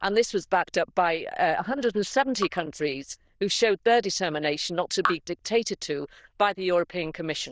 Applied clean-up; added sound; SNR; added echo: neural diffusion model UNIVERSE++.